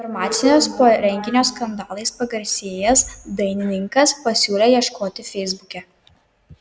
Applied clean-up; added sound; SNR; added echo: none; none; none; none.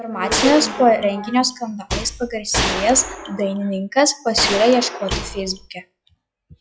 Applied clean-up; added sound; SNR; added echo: classical method log-MMSE.